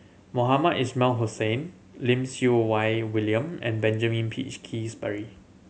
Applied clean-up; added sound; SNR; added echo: none; none; none; none.